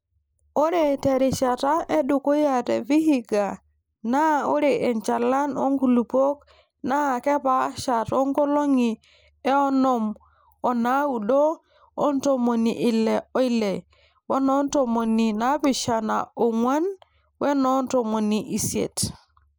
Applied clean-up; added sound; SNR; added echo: neural mask model Resemble Enhance denoiser.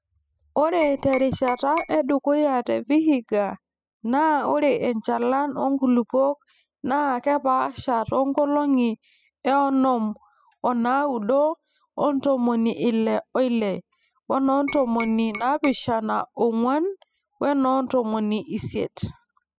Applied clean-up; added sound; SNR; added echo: classical method spectral subtraction.